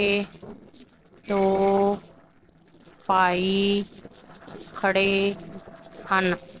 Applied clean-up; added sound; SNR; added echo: neural separator model SepFormer DNS4.